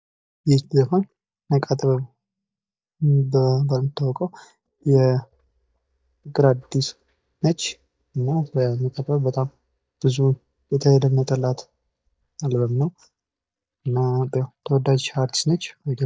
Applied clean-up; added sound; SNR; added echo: neural mask model DeepFilterNet 3.